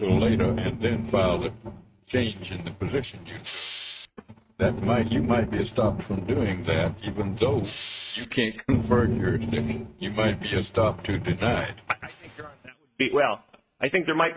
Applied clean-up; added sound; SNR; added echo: neural mask model RNNoise.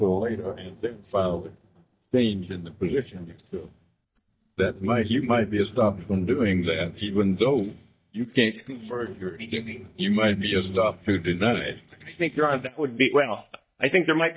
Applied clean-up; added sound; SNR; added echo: neural mask model DeepFilterNet 3.